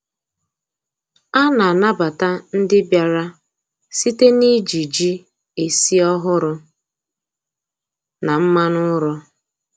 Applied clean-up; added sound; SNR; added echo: none; none; none; none.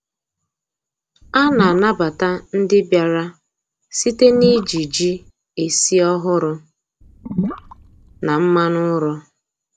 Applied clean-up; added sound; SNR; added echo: none; Gurgling / Liquid; 8 dB; none.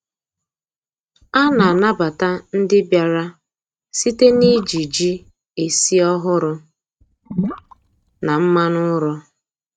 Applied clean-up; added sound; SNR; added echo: neural mask model RNNoise.